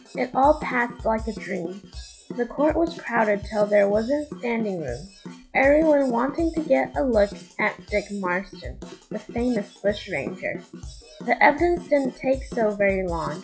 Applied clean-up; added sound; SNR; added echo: classical method log-MMSE.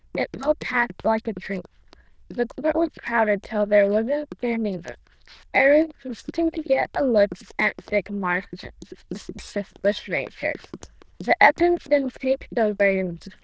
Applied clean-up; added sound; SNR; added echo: neural diffusion model UNIVERSE++.